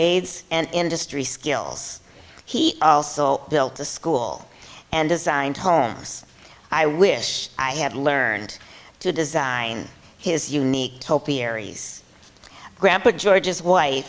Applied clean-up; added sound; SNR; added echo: none; none; none; none.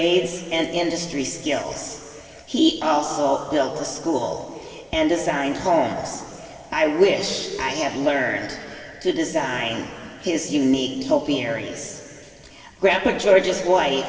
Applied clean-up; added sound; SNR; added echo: none; none; none; reverberation time 2.5 s.